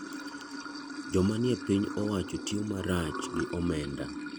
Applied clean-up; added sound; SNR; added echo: none; Sink (filling or washing) / Water; 7 dB; none.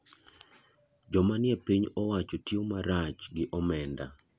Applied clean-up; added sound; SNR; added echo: none; none; none; none.